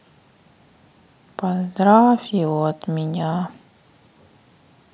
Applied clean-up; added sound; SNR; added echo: none; none; none; none.